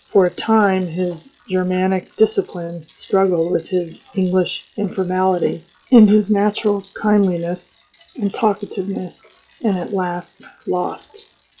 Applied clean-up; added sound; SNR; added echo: classical method log-MMSE.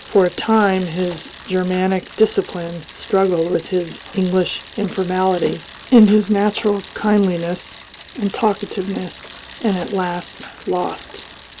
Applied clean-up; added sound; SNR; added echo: none; Bicycle; 19 dB; none.